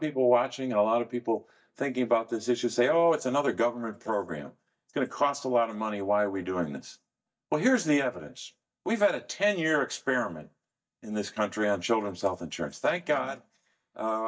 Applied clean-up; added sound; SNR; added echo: neural mask model DeepFilterNet 3.